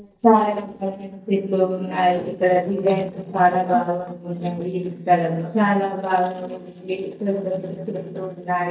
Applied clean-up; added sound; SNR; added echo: neural mask model DeepFilterNet 3.